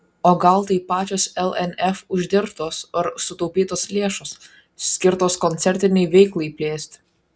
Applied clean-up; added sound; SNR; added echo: none; none; none; none.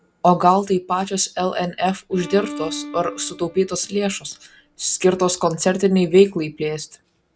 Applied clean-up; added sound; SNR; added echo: none; Bowed string instrument; 17 dB; none.